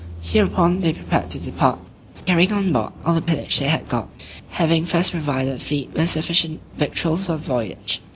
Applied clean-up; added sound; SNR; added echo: none; none; none; none.